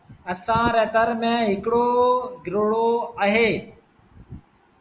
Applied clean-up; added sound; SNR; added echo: none; none; none; none.